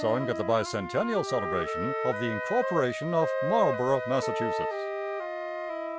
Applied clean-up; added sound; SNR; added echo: none; Wind instrument, woodwind instrument + Wind instrument, woodwind instrument; 2 dB; none.